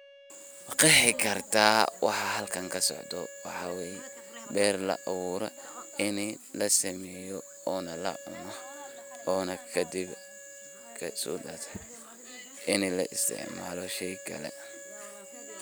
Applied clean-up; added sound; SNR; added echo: none; Wind instrument, woodwind instrument; 19 dB; none.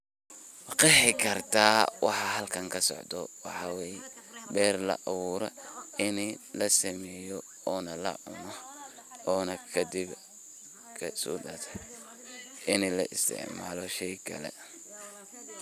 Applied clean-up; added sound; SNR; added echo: none; none; none; none.